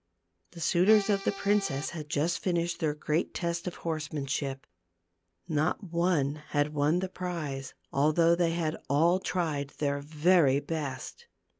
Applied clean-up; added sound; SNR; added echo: none; Accordion; 12 dB; none.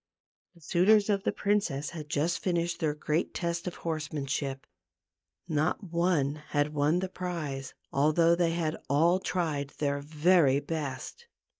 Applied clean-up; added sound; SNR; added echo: neural mask model DeepFilterNet 3.